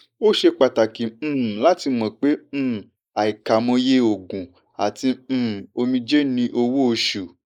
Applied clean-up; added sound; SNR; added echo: neural mask model Resemble Enhance denoiser.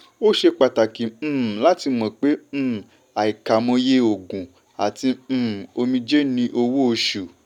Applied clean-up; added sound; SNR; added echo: none; none; none; none.